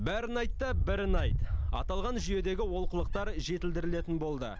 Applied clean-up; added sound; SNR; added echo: none; Wind; -2 dB; none.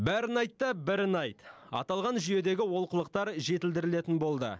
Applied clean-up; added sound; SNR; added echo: none; none; none; none.